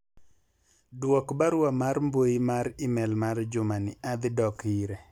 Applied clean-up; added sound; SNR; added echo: none; none; none; none.